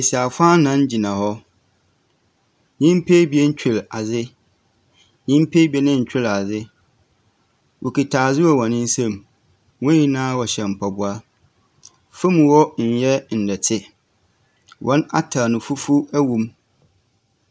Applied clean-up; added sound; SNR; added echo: none; none; none; none.